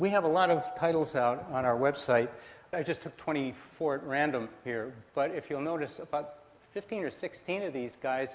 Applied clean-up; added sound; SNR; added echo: none; none; none; none.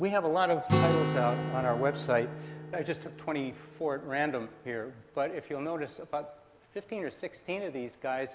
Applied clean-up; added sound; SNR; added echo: none; Acoustic guitar; 4 dB; none.